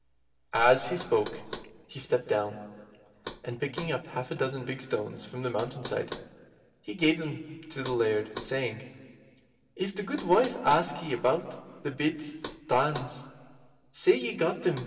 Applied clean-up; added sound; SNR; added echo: none; Knock; 17 dB; reverberation time 1.9 s.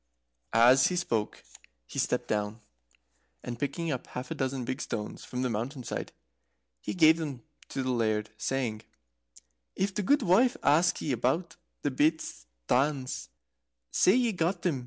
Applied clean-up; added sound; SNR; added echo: none; none; none; none.